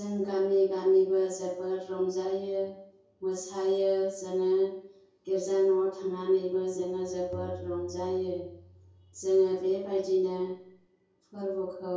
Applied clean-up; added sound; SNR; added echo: none; Tabla; 19 dB; reverberation time 0.6 s.